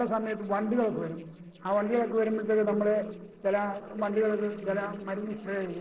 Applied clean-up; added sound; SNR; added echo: neural separator model SepFormer DNS4.